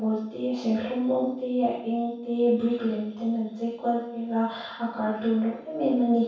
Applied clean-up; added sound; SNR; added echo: none; none; none; reverberation time 0.7 s.